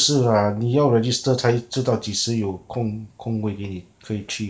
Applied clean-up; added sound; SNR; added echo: none; none; none; none.